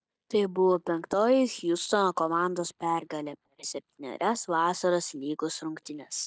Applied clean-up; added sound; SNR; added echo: neural mask model DeepFilterNet 3.